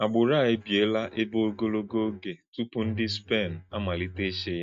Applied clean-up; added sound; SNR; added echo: neural mask model DeepFilterNet 3.